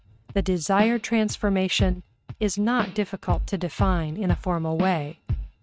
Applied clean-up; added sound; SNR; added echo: neural mask model RNNoise.